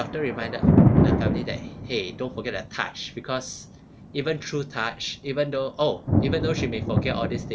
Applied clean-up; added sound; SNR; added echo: none; Thunder; -4 dB; none.